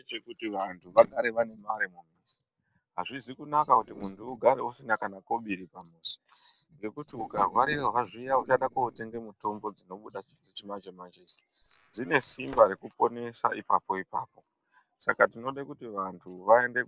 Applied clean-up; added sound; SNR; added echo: neural separator model SepFormer DNS4.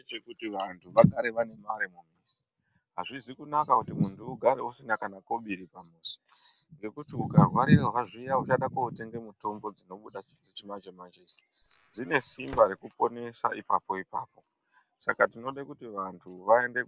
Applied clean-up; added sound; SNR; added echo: none; Squeak / Slam / Wood; 19 dB; none.